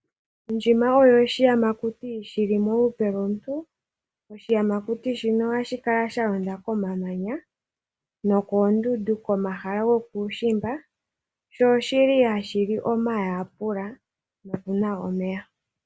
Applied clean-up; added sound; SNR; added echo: none; none; none; none.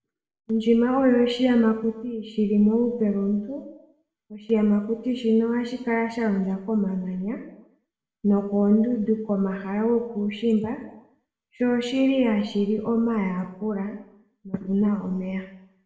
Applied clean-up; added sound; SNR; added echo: none; none; none; reverberation time 0.7 s.